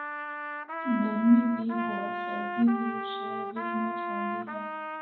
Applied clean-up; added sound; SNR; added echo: none; Trumpet; 5 dB; reverberation time 0.9 s.